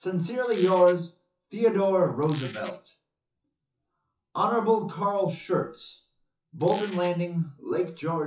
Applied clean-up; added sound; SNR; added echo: classical method WPE with log-MMSE.